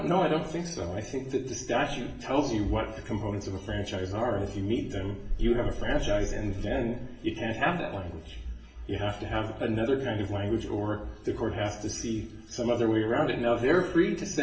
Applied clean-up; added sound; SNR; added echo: none; none; none; reverberation time 0.6 s.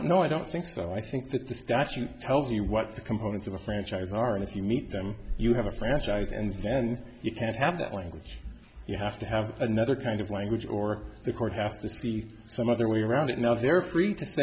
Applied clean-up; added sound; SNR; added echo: none; none; none; none.